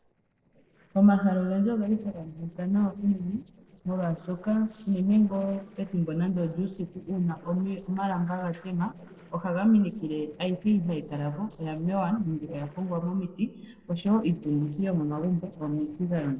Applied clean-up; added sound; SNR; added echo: neural separator model SepFormer DNS4.